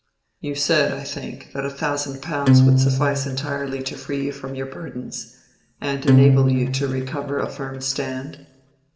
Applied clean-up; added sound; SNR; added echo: none; Acoustic guitar; -5 dB; reverberation time 0.8 s.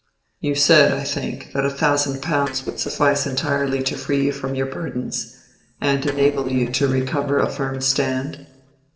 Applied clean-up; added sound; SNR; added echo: neural separator model SepFormer DNS4.